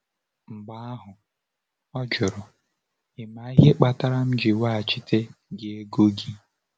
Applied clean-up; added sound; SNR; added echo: none; none; none; none.